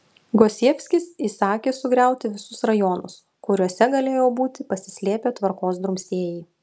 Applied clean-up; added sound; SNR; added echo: none; none; none; none.